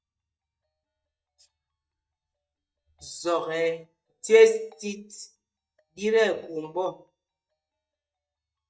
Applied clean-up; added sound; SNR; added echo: neural mask model DeepFilterNet 3.